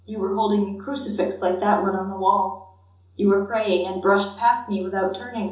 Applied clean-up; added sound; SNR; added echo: none; none; none; reverberation time 0.6 s.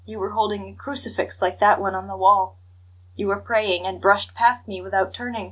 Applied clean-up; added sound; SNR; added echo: none; none; none; none.